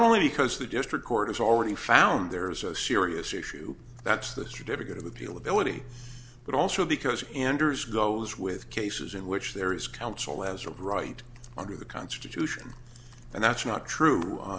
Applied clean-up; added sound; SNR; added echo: none; none; none; none.